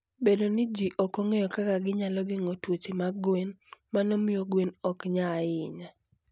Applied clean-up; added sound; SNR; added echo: none; none; none; none.